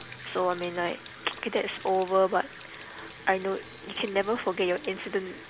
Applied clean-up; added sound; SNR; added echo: none; Sink (filling or washing) / Water tap, faucet; 16 dB; none.